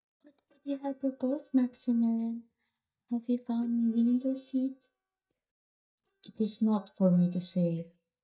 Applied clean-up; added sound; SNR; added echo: neural mask model DeepFilterNet 3.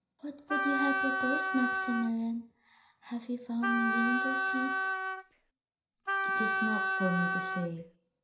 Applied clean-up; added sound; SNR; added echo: none; Wind instrument, woodwind instrument; -3 dB; reverberation time 0.5 s.